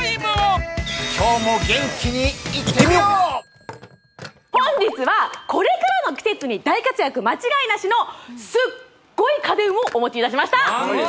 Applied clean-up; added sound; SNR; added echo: none; Telephone + Chink, clink; 15 dB; none.